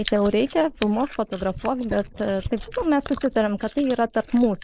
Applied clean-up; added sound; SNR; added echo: neural mask model Resemble Enhance denoiser.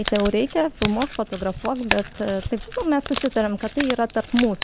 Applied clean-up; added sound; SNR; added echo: none; Crumpling, crinkling; 8 dB; none.